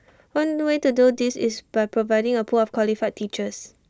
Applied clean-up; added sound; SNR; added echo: none; none; none; none.